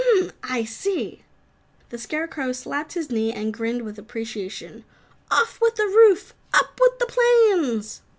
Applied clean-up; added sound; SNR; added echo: none; none; none; none.